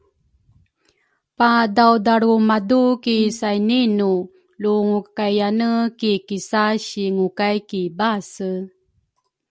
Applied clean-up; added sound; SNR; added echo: none; Brass instrument; 12 dB; none.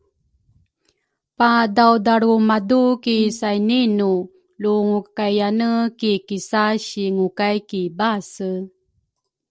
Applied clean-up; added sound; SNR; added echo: neural separator model SepFormer DNS4.